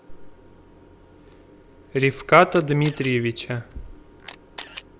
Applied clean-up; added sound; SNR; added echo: none; Camera; 17 dB; none.